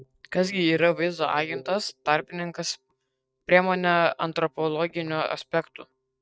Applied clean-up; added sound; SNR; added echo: neural mask model DeepFilterNet 3.